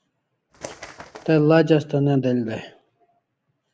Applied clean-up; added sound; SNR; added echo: neural separator model SepFormer DNS4.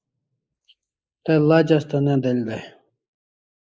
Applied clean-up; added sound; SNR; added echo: neural mask model Resemble Enhance denoiser.